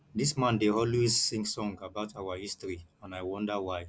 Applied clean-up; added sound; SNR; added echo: none; none; none; none.